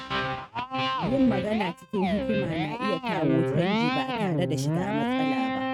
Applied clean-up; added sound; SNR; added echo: neural mask model RNNoise.